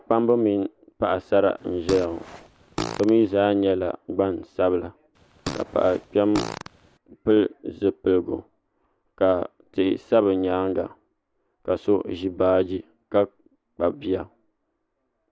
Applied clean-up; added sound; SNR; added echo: none; Fart; 11 dB; none.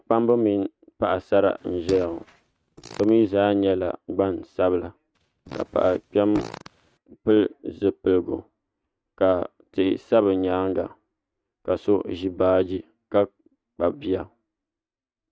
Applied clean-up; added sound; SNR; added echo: neural mask model RNNoise.